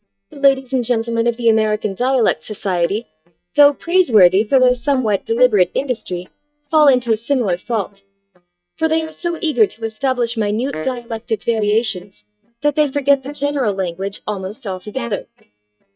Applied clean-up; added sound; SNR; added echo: neural mask model DeepFilterNet 3.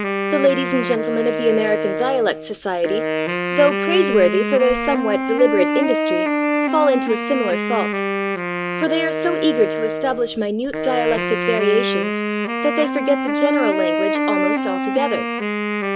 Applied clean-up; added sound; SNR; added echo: none; Wind instrument, woodwind instrument; 1 dB; none.